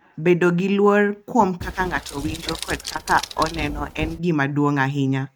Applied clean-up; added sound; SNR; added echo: neural mask model RNNoise.